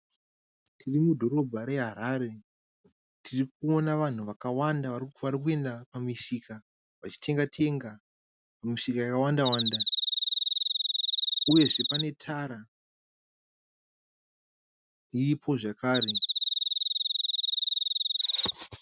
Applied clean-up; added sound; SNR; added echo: none; Cricket; -4 dB; none.